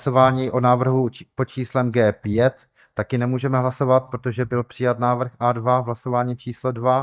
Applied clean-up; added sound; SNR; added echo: neural mask model DeepFilterNet 3.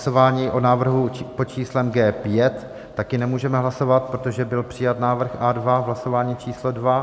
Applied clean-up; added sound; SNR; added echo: none; none; none; none.